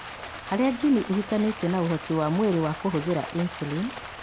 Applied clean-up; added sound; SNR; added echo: none; Stream; 12 dB; none.